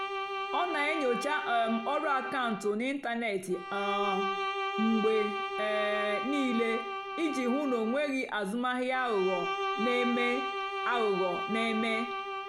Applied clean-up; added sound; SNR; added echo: none; Bowed string instrument; 4 dB; none.